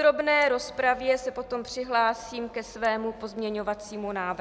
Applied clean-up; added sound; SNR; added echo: none; none; none; none.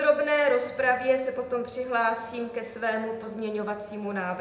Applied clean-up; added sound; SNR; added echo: none; none; none; reverberation time 0.8 s.